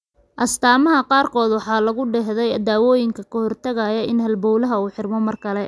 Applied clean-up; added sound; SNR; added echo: none; none; none; none.